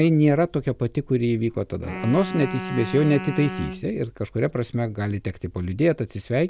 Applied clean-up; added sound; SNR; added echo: none; Wind instrument, woodwind instrument; 11 dB; none.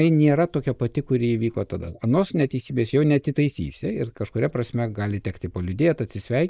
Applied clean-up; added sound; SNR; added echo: neural mask model Resemble Enhance denoiser.